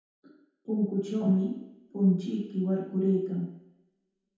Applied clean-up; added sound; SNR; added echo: none; none; none; reverberation time 0.8 s.